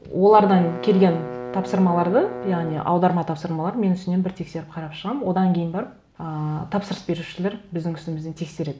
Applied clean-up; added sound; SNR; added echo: none; Bowed string instrument; 11 dB; none.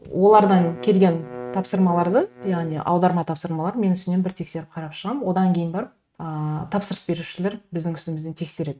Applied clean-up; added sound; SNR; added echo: neural mask model RNNoise.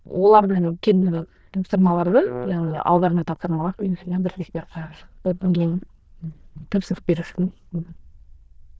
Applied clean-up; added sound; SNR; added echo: neural diffusion model UNIVERSE++.